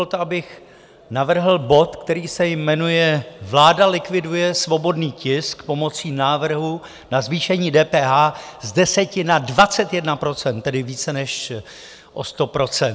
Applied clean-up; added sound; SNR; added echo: none; none; none; none.